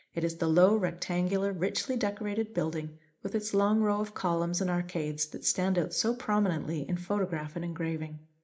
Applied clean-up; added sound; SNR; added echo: none; none; none; reverberation time 0.4 s.